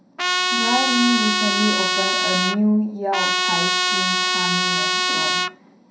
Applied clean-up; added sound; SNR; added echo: none; Trumpet; -3 dB; reverberation time 0.5 s.